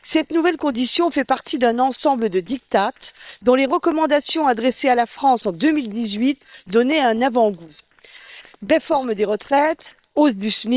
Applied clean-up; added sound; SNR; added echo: neural separator model SepFormer WHAM!.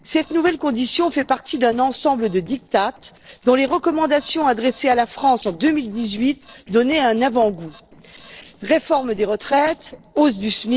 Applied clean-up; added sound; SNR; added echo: neural separator model SepFormer DNS4.